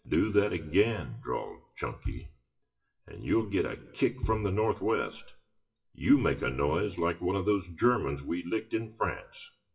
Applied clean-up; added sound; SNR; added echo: classical method WPE with log-MMSE.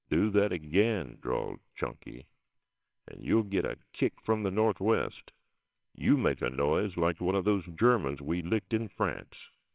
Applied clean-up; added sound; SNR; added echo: neural separator model SepFormer WHAMR!.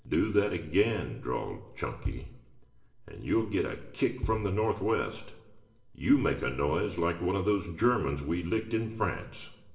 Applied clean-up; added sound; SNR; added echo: neural separator model SepFormer DNS4.